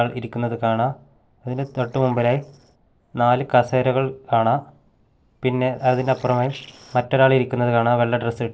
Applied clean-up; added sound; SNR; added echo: neural separator model SepFormer DNS4.